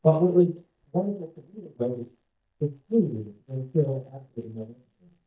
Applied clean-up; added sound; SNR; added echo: neural mask model DeepFilterNet 3.